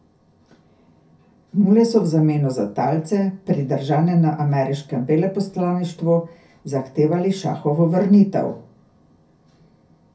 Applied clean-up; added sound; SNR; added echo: none; none; none; reverberation time 0.3 s.